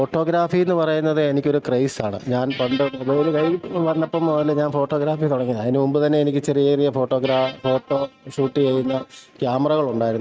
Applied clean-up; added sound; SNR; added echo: neural mask model RNNoise.